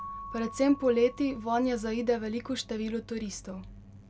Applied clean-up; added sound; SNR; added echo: none; Keyboard (musical) / Bell; 18 dB; none.